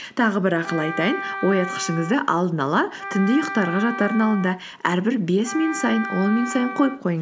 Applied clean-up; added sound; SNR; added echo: none; Wind instrument, woodwind instrument; 10 dB; none.